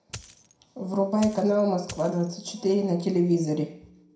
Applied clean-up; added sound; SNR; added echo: none; Coin (dropping); 18 dB; reverberation time 0.4 s.